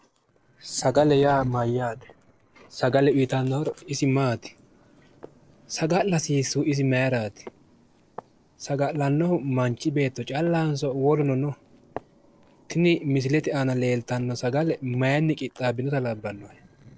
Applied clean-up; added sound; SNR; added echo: neural separator model SepFormer DNS4.